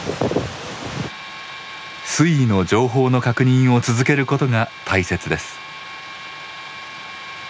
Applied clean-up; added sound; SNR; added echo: none; none; none; none.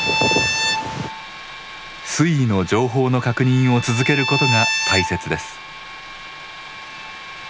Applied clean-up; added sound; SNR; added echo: none; Bowed string instrument; 4 dB; none.